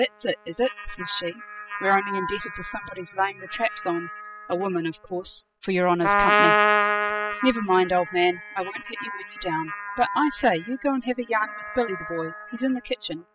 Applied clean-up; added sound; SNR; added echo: classical method spectral subtraction.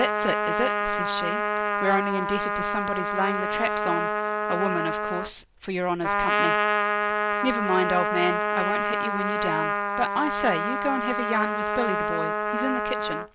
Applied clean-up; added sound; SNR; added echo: none; Trumpet; -3 dB; none.